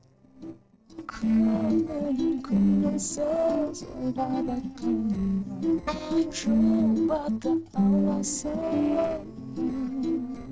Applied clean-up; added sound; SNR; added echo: neural separator model SepFormer DNS4.